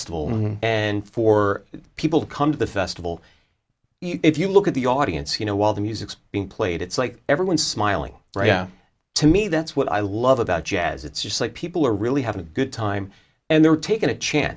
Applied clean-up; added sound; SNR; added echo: none; none; none; none.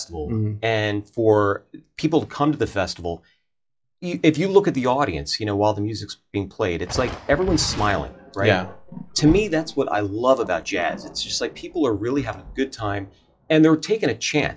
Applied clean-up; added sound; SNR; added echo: classical method log-MMSE.